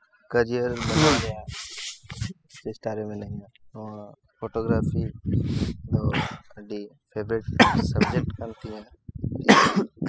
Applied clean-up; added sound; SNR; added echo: classical method spectral subtraction.